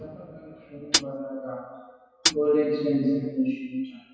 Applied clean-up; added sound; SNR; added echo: classical method WPE with log-MMSE.